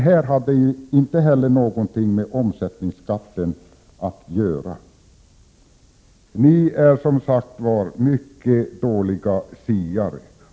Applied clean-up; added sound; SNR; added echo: none; none; none; none.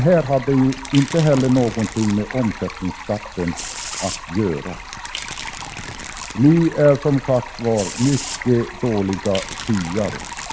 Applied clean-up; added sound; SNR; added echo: none; Domestic sounds, home sounds + Stream; 11 dB; none.